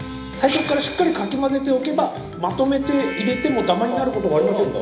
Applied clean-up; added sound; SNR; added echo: none; Harmonica; 17 dB; reverberation time 0.8 s.